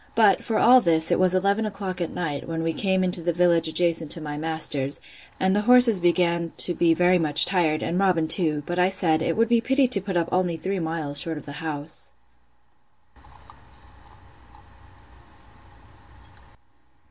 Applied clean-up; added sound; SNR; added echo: none; none; none; none.